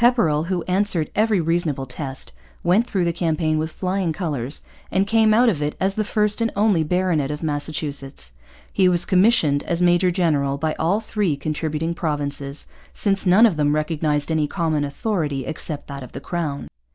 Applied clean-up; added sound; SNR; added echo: none; none; none; none.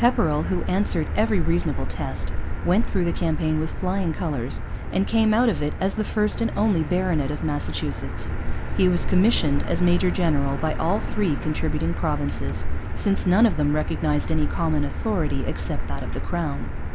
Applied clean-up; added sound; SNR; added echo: none; Motor vehicle (road); 0 dB; none.